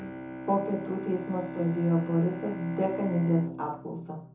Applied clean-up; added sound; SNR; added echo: none; Bowed string instrument; 10 dB; reverberation time 0.6 s.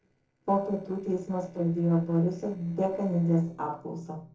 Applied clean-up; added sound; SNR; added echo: neural separator model SepFormer DNS4.